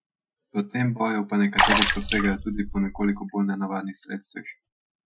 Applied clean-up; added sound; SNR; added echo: classical method Wiener filter.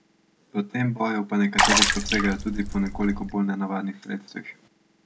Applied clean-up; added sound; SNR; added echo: none; Water / Splash, splatter; -3 dB; none.